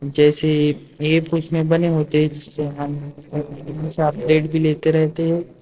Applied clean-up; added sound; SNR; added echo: neural separator model SepFormer DNS4.